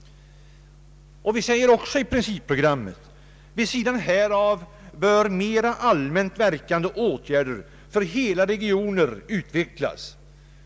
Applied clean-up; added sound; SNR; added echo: none; none; none; none.